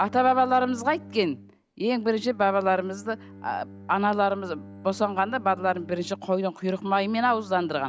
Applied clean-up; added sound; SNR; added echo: none; Bowed string instrument; 19 dB; none.